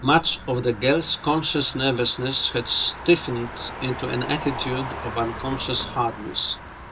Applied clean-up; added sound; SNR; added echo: none; Motor vehicle (road); 11 dB; reverberation time 0.2 s.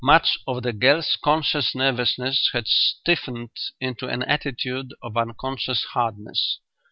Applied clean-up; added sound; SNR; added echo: none; none; none; none.